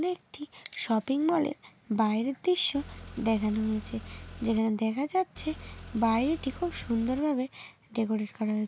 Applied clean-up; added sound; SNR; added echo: none; Car; 14 dB; none.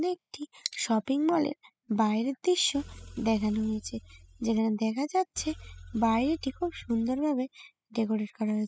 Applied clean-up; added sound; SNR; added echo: classical method spectral subtraction.